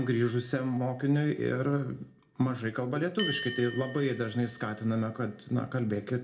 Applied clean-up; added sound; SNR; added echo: none; Bell; 14 dB; reverberation time 0.3 s.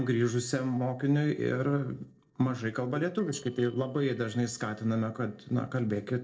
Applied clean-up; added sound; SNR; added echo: neural separator model SepFormer DNS4.